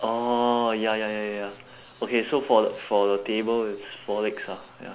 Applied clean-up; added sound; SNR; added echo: none; none; none; none.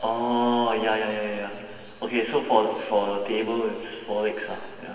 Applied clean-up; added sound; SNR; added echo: none; none; none; reverberation time 2.9 s.